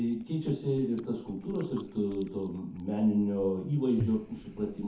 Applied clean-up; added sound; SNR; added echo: none; Chewing, mastication; 14 dB; reverberation time 0.5 s.